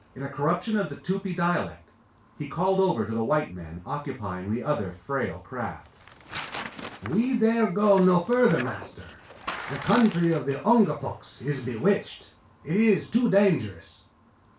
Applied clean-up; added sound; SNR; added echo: none; Tearing; 18 dB; reverberation time 0.2 s.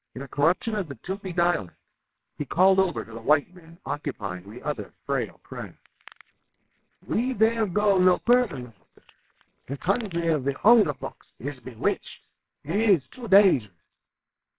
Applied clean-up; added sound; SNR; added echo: neural separator model SepFormer WHAMR!.